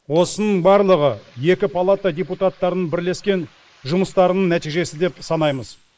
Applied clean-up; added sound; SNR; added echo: neural mask model Resemble Enhance denoiser.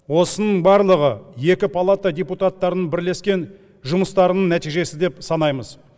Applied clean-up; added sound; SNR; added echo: none; none; none; none.